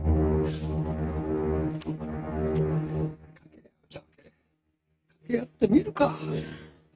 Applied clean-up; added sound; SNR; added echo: neural mask model RNNoise.